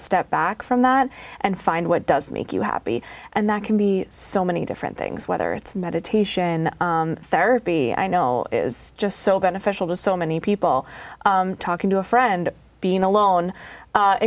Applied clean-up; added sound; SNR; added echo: none; none; none; none.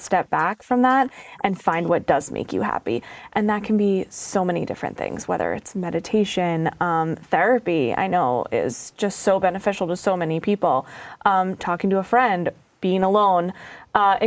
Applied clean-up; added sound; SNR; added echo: neural mask model Resemble Enhance denoiser.